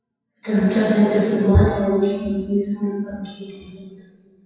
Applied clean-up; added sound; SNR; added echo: classical method WPE with log-MMSE.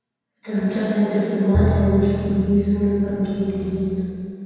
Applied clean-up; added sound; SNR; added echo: none; Bowed string instrument; 4 dB; reverberation time 2.1 s.